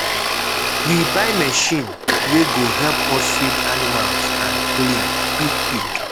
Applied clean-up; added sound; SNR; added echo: none; Domestic sounds, home sounds; -3 dB; none.